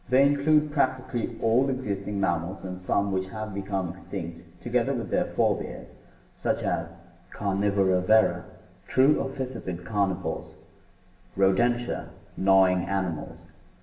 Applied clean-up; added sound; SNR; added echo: none; none; none; reverberation time 0.9 s.